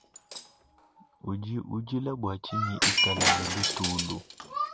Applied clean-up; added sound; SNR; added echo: none; Shatter; -2 dB; none.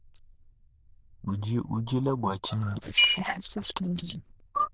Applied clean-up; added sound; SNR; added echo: neural diffusion model UNIVERSE++.